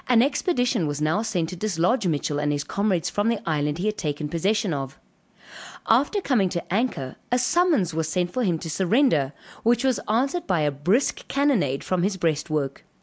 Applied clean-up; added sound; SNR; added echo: none; none; none; none.